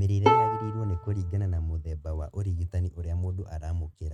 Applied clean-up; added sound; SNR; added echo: neural mask model RNNoise.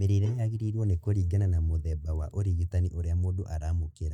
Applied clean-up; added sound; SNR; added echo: neural mask model DeepFilterNet 3.